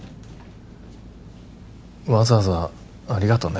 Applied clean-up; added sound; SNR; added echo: none; none; none; none.